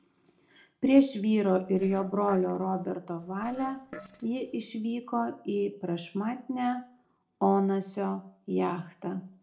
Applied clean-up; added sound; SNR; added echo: neural separator model SepFormer DNS4.